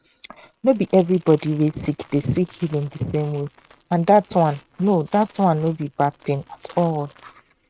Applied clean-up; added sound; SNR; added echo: neural mask model RNNoise.